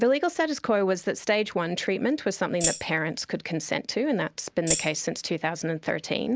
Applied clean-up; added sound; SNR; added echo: none; Tambourine; 3 dB; none.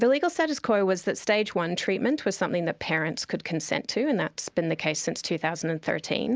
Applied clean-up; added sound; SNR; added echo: none; none; none; none.